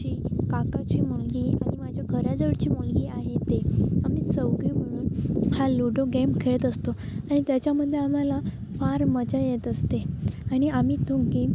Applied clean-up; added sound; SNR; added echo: none; none; none; none.